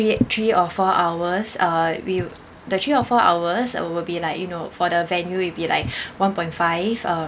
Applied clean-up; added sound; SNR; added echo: none; none; none; none.